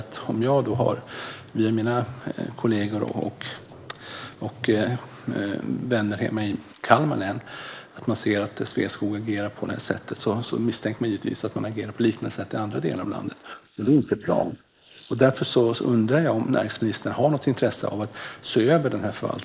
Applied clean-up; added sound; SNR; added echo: neural mask model Resemble Enhance denoiser.